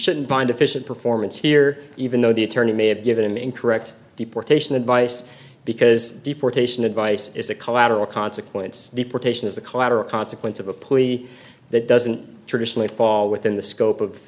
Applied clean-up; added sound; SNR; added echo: none; none; none; none.